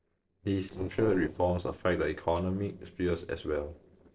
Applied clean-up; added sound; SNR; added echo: neural separator model SepFormer DNS4.